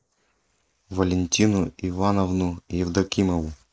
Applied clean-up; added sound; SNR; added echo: neural mask model Resemble Enhance denoiser.